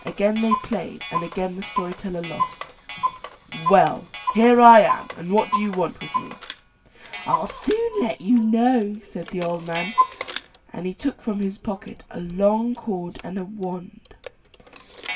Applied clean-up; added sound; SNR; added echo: none; Clock; 8 dB; reverberation time 0.2 s.